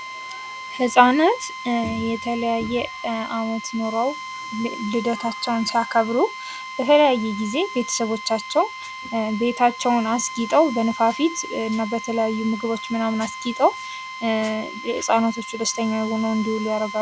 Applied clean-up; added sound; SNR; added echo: none; Drill; 11 dB; none.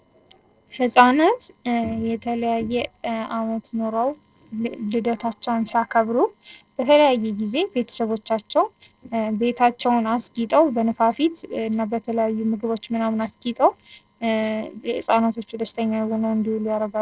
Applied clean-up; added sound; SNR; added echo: neural separator model SepFormer DNS4.